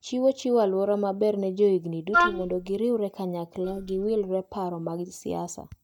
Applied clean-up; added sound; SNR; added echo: neural mask model DeepFilterNet 3.